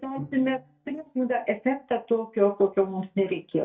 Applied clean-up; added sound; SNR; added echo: neural mask model DeepFilterNet 3.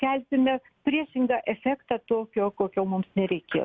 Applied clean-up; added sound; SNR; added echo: none; none; none; none.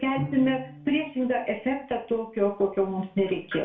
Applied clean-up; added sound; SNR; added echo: none; Bowed string instrument; 14 dB; reverberation time 0.3 s.